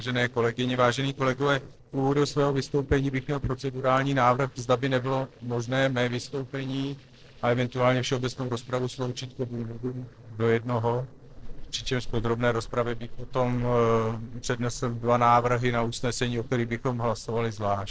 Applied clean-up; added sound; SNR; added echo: neural separator model SepFormer DNS4.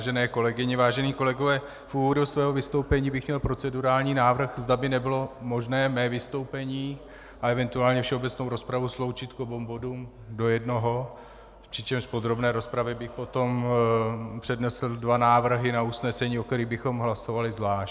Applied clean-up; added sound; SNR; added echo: none; none; none; none.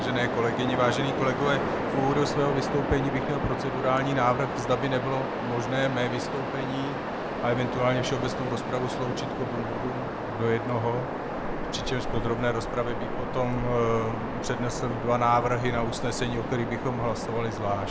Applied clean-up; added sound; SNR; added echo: none; Waves, surf; 2 dB; none.